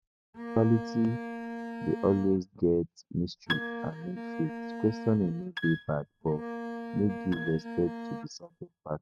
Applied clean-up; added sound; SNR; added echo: neural mask model RNNoise.